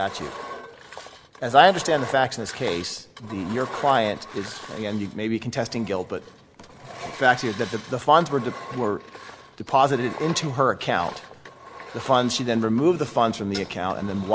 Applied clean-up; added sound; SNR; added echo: none; Engine; 15 dB; none.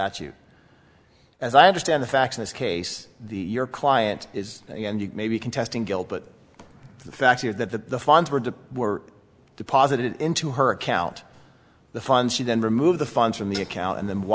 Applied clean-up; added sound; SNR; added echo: none; none; none; none.